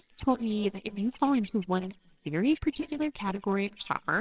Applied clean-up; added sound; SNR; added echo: neural separator model SepFormer WHAMR!.